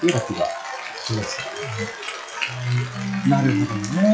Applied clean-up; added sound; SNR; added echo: classical method log-MMSE.